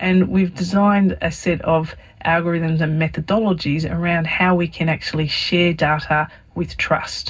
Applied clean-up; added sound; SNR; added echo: none; none; none; reverberation time 0.4 s.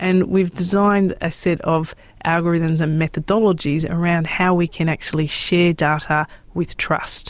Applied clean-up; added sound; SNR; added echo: none; none; none; none.